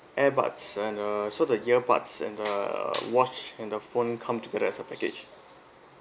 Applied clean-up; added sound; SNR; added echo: none; none; none; none.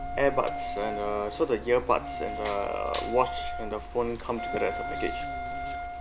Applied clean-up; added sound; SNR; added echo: none; Insect + Wind instrument, woodwind instrument; 5 dB; none.